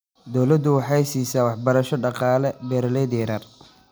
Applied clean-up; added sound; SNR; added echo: none; none; none; none.